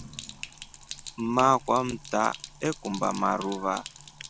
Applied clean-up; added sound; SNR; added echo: none; Sink (filling or washing); 15 dB; none.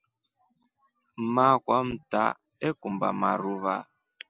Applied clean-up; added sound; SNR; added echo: none; none; none; none.